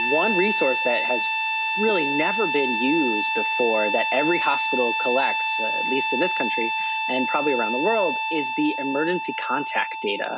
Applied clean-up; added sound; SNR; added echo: none; Harmonica; -1 dB; none.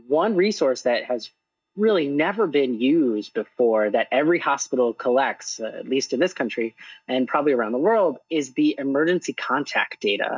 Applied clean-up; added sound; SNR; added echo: neural mask model DeepFilterNet 3.